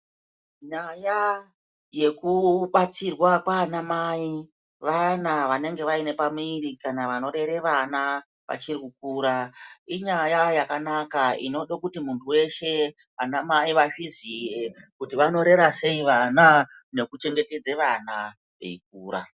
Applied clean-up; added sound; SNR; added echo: none; none; none; none.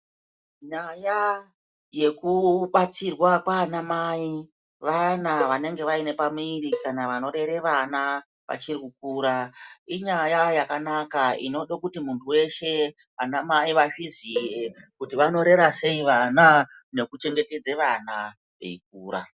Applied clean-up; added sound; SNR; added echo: none; Cowbell; 11 dB; none.